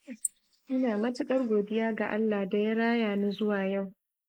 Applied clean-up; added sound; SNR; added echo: neural mask model Resemble Enhance denoiser.